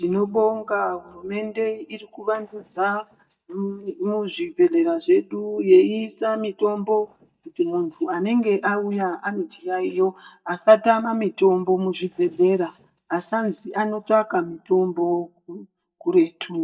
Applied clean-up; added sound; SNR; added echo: neural mask model DeepFilterNet 3.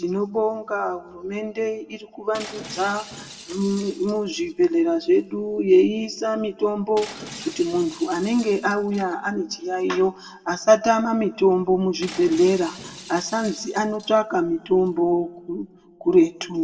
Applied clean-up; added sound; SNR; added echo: none; Shatter; 19 dB; reverberation time 1.0 s.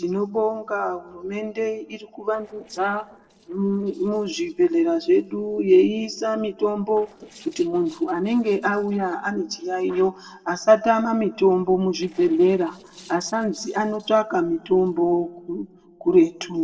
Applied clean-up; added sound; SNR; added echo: neural separator model SepFormer DNS4.